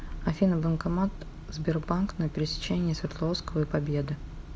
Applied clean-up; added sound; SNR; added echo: none; none; none; none.